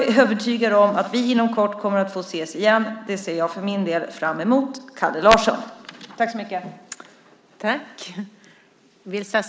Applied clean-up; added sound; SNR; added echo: none; none; none; none.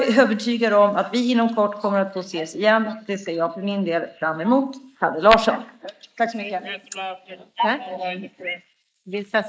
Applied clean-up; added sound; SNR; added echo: neural mask model Resemble Enhance denoiser.